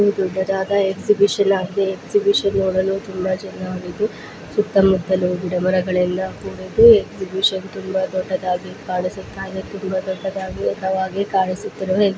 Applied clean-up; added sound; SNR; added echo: none; none; none; none.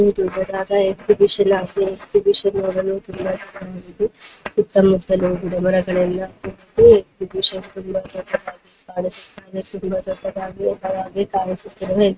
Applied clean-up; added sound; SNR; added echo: neural mask model RNNoise.